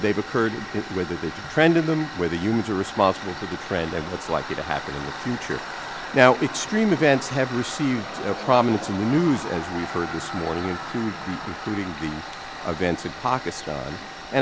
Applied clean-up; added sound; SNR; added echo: none; Tools; 10 dB; none.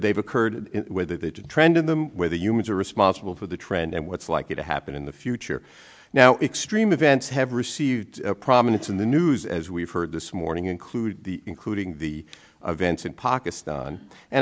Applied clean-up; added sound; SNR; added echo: none; none; none; none.